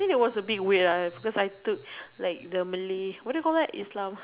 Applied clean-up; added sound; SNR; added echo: none; none; none; none.